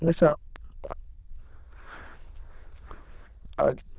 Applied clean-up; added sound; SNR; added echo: neural diffusion model UNIVERSE++.